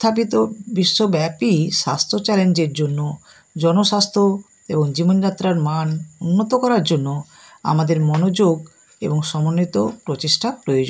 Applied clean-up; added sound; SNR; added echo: none; none; none; none.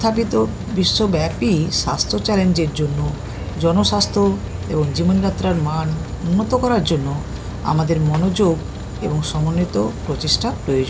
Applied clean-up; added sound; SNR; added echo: none; Rain; 8 dB; none.